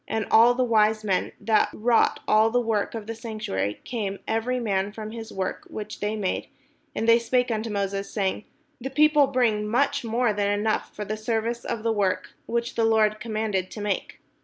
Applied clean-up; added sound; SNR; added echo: none; none; none; none.